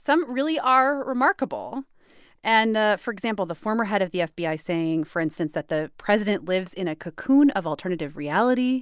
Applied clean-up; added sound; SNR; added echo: none; none; none; none.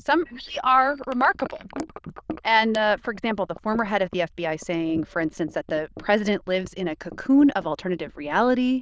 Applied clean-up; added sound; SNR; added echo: neural diffusion model UNIVERSE++.